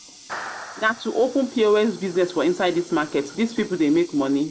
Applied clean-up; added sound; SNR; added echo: none; Water tap, faucet + Clapping; 18 dB; none.